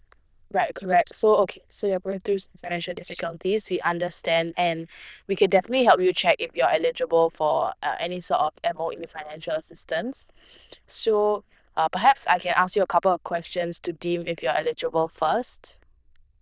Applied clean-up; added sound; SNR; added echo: neural diffusion model UNIVERSE++.